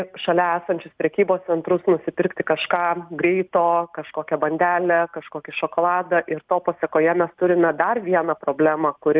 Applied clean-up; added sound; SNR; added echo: none; none; none; none.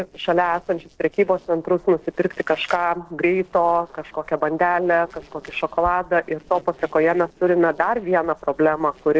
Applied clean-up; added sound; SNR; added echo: neural separator model SepFormer DNS4.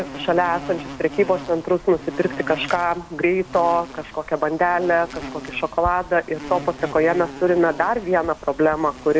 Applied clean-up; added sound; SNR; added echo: none; Insect; 14 dB; none.